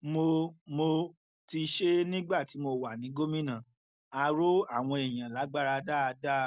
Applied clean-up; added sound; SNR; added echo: none; none; none; none.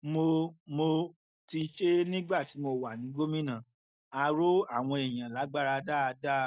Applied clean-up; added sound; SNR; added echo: neural mask model DeepFilterNet 3.